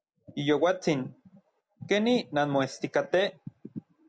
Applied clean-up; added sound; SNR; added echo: none; none; none; none.